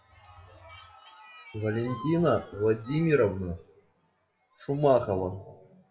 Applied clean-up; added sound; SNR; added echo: classical method WPE with log-MMSE.